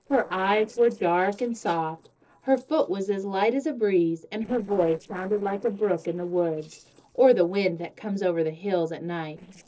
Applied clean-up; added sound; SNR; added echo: neural separator model SepFormer DNS4.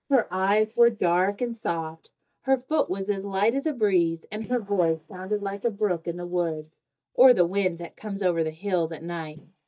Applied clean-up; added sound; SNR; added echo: neural mask model DeepFilterNet 3.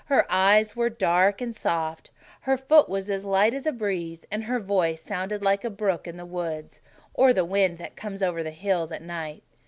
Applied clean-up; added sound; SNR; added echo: none; none; none; none.